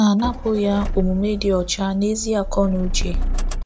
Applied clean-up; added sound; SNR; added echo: none; Motor vehicle (road); 4 dB; none.